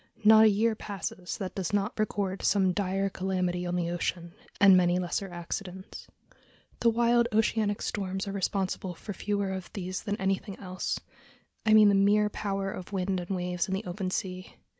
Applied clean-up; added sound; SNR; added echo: none; none; none; none.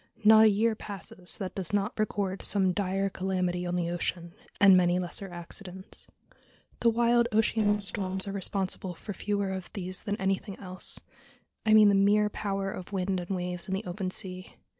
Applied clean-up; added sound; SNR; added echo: neural separator model SepFormer DNS4.